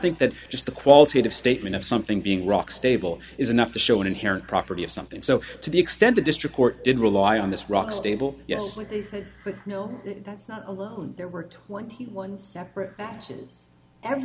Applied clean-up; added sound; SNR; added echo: none; none; none; none.